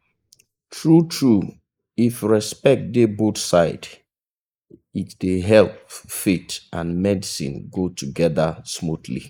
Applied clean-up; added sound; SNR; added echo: neural mask model Resemble Enhance denoiser.